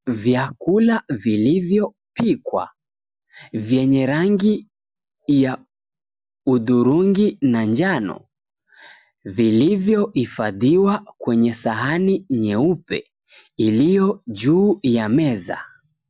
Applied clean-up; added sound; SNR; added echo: none; none; none; none.